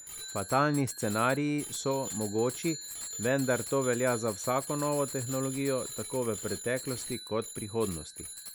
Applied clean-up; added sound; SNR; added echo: none; Bicycle bell; 10 dB; none.